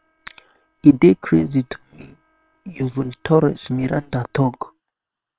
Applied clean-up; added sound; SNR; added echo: neural separator model SepFormer WHAM!.